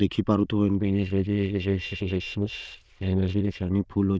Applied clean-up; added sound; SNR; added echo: neural diffusion model UNIVERSE++.